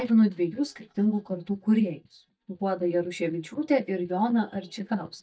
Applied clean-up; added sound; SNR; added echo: neural mask model DeepFilterNet 3.